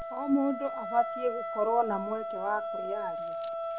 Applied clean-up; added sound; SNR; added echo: none; Wind instrument, woodwind instrument; 4 dB; none.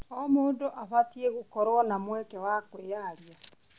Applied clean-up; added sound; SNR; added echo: none; none; none; none.